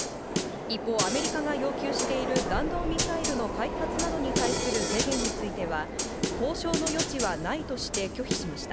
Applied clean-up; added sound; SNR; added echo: none; Snare drum + Subway, metro, underground; -2 dB; none.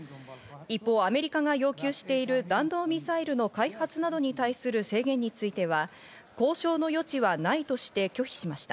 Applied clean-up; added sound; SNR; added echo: none; none; none; none.